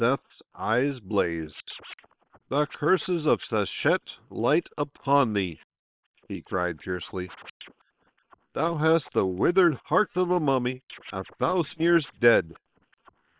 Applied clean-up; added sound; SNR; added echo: neural separator model SepFormer WHAM!.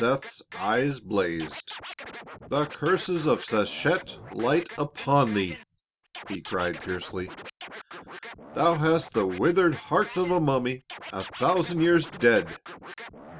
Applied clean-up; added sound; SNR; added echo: none; Scratching (performance technique); 16 dB; none.